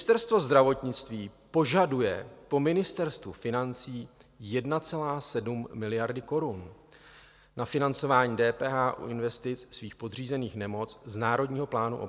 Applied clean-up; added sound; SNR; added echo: none; none; none; none.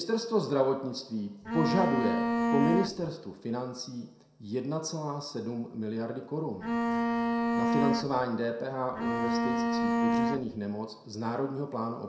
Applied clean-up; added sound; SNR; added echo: none; Bowed string instrument; -4 dB; reverberation time 0.6 s.